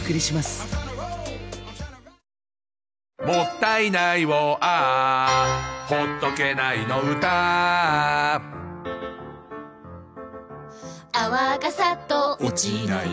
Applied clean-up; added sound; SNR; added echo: none; none; none; none.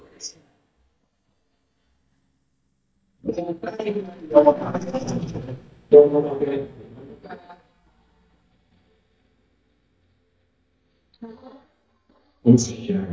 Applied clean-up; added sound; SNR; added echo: neural mask model DeepFilterNet 3.